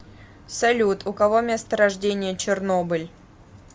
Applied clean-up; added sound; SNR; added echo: none; none; none; none.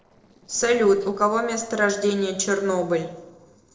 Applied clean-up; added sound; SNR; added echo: neural separator model SepFormer DNS4.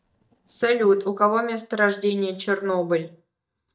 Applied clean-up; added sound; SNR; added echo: neural mask model DeepFilterNet 3.